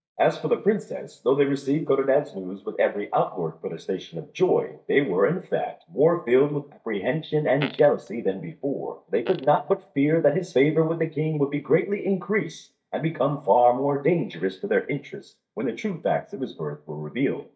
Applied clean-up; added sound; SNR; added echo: neural mask model DeepFilterNet 3.